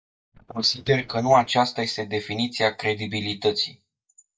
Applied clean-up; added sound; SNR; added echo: neural mask model DeepFilterNet 3.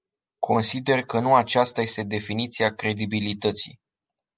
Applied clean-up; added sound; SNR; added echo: none; none; none; none.